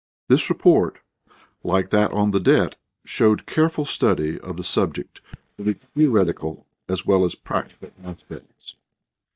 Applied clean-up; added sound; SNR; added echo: neural mask model DeepFilterNet 3.